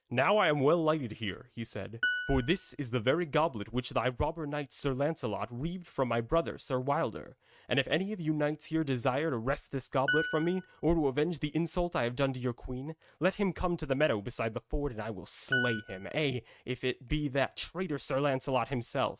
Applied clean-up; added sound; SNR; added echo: neural mask model RNNoise.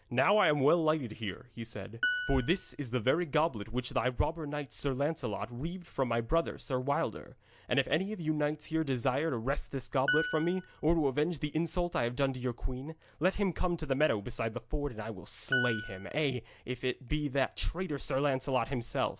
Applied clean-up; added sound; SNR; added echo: none; Piano; 6 dB; none.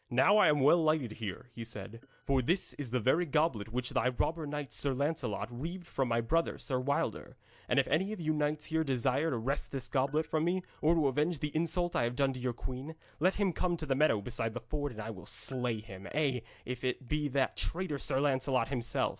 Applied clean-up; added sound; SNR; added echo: neural mask model DeepFilterNet 3.